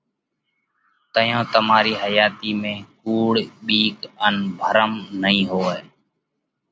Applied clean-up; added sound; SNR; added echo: none; none; none; none.